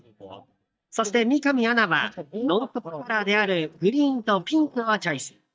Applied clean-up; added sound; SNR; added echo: neural mask model DeepFilterNet 3.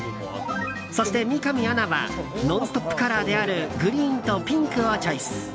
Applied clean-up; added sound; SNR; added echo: none; Wood; 15 dB; none.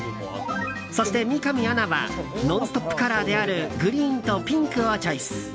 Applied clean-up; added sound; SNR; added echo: none; none; none; none.